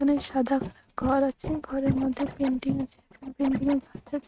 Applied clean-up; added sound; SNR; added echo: neural mask model RNNoise.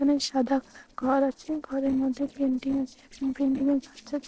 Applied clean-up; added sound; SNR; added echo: neural separator model SepFormer DNS4.